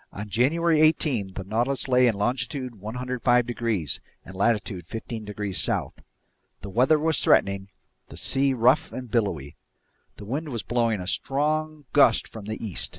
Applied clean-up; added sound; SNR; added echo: none; none; none; none.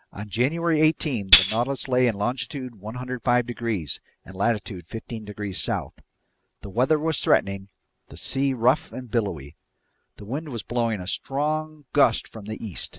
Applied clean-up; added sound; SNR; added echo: neural mask model RNNoise.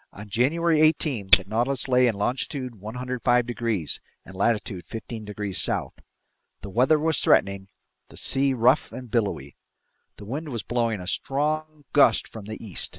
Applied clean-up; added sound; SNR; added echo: neural separator model SepFormer WHAM!.